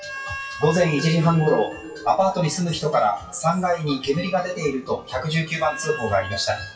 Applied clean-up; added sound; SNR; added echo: classical method WPE with log-MMSE.